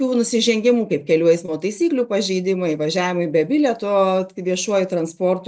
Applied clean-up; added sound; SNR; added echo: none; none; none; none.